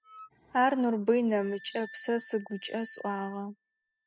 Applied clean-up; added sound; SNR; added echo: classical method spectral subtraction.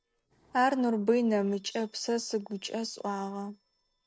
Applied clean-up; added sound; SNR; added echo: neural separator model SepFormer DNS4.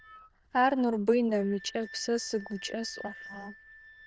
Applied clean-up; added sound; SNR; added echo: neural diffusion model UNIVERSE++.